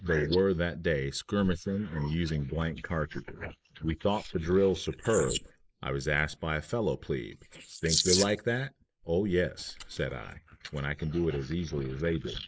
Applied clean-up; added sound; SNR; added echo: neural mask model Resemble Enhance denoiser.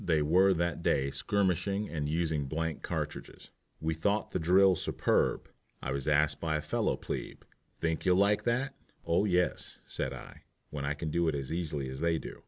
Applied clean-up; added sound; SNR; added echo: none; none; none; none.